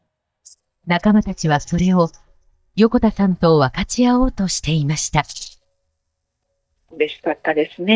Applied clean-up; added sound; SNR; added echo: neural mask model DeepFilterNet 3.